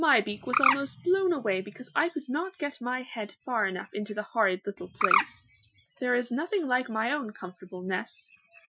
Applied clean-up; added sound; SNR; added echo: classical method Wiener filter.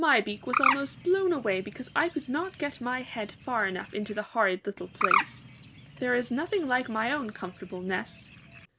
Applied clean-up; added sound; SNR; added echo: none; Bird; 4 dB; none.